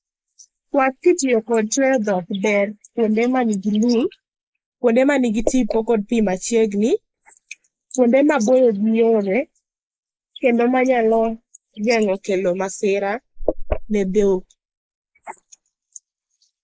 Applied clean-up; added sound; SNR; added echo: neural mask model Resemble Enhance denoiser.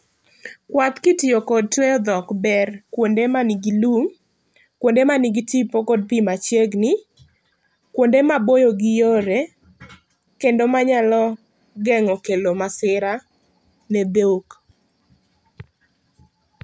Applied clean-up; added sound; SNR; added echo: none; none; none; none.